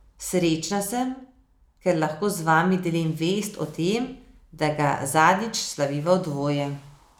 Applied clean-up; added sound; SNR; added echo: none; none; none; none.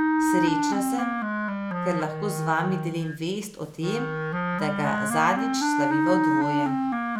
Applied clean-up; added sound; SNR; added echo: none; Wind instrument, woodwind instrument; -3 dB; none.